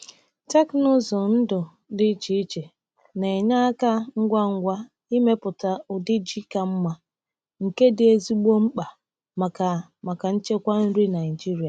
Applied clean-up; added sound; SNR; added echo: none; none; none; none.